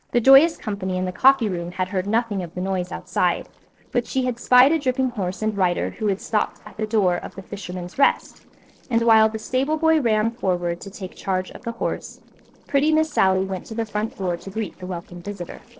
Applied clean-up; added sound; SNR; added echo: neural separator model SepFormer DNS4.